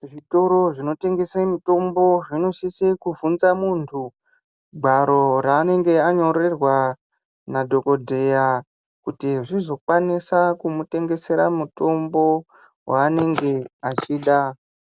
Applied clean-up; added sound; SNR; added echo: none; none; none; none.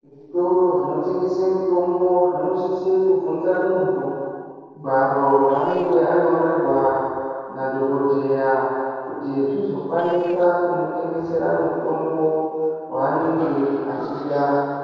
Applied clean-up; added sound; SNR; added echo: neural separator model SepFormer DNS4.